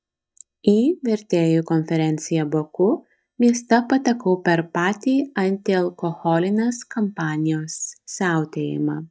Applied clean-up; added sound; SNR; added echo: neural mask model DeepFilterNet 3.